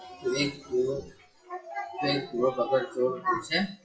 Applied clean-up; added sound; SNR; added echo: classical method WPE with log-MMSE.